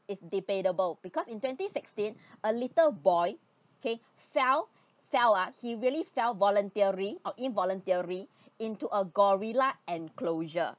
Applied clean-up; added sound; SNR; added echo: none; none; none; none.